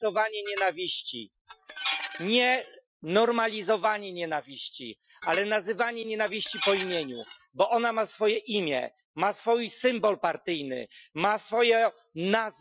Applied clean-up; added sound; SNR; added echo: classical method Wiener filter.